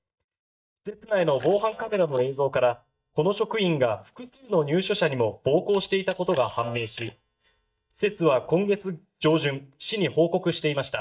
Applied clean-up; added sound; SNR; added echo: neural mask model DeepFilterNet 3.